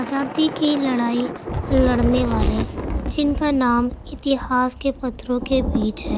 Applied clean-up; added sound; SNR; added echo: none; Thunder / Rain; 5 dB; none.